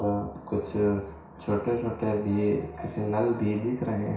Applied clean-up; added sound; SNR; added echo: none; none; none; reverberation time 0.6 s.